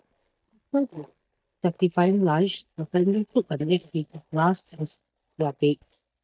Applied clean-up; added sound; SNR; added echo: neural mask model DeepFilterNet 3.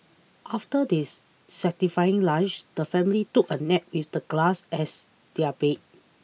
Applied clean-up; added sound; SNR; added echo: none; none; none; none.